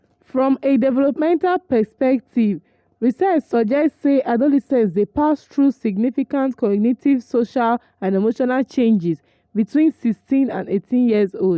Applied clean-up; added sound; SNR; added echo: none; none; none; none.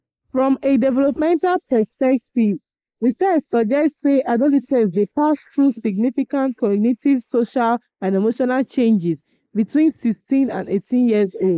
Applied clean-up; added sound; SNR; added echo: neural mask model Resemble Enhance denoiser.